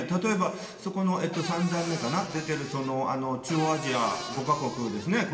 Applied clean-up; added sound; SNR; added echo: none; Cupboard open or close / Door; 11 dB; reverberation time 2.1 s.